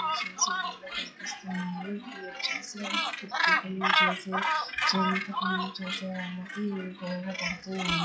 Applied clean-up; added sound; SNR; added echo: classical method WPE with log-MMSE.